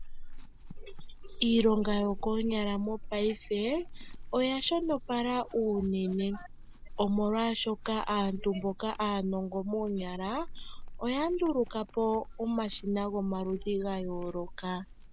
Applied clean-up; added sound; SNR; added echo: none; Chewing, mastication / Livestock, farm animals, working animals; 10 dB; none.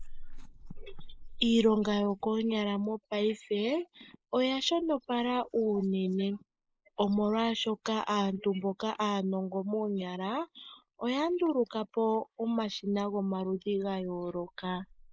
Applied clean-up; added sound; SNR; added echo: neural mask model Resemble Enhance denoiser.